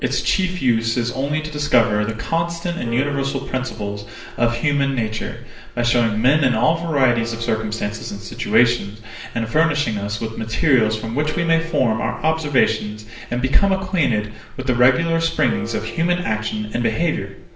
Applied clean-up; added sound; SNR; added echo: none; Piano; 19 dB; reverberation time 0.7 s.